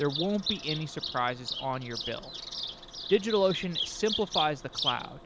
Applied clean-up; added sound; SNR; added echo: none; Bird vocalization, bird call, bird song; 6 dB; none.